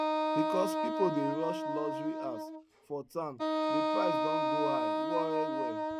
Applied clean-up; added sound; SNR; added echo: none; Wind instrument, woodwind instrument; -4 dB; none.